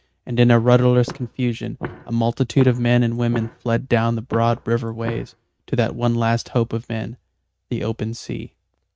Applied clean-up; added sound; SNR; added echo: neural mask model RNNoise.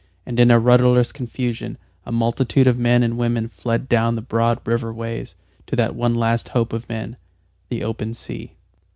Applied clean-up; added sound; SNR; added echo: none; none; none; none.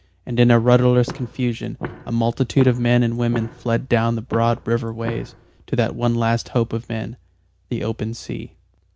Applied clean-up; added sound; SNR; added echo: none; Walk, footsteps; 15 dB; none.